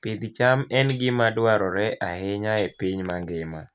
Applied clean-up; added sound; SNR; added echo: none; Tambourine; 6 dB; none.